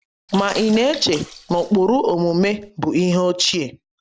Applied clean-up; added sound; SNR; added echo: none; Sink (filling or washing) / Water / Splash, splatter; 17 dB; none.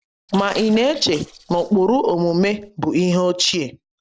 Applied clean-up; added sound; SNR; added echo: neural separator model SepFormer DNS4.